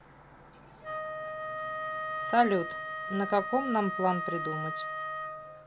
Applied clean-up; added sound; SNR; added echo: none; Wind instrument, woodwind instrument; 4 dB; none.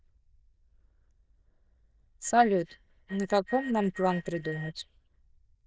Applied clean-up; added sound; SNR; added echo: neural diffusion model UNIVERSE++.